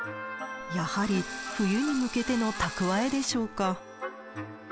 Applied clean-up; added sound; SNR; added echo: none; Organ + Drill; 14 dB; none.